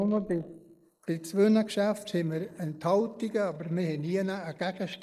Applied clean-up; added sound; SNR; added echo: neural mask model Resemble Enhance denoiser.